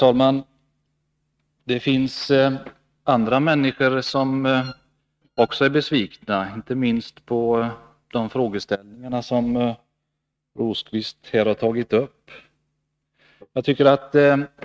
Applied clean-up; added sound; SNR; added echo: neural mask model RNNoise.